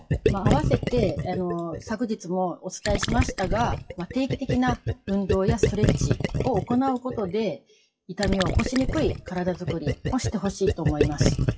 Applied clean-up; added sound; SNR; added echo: classical method WPE with log-MMSE.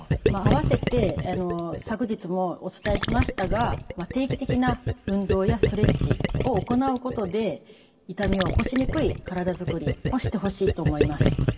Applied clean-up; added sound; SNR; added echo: none; Gurgling; -1 dB; reverberation time 0.5 s.